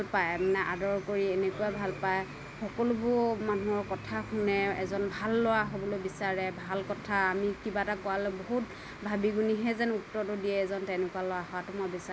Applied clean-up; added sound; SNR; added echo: none; none; none; none.